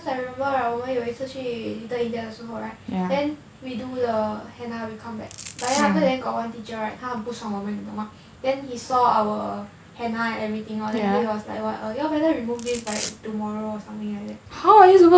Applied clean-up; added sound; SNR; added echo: none; Domestic sounds, home sounds; 13 dB; none.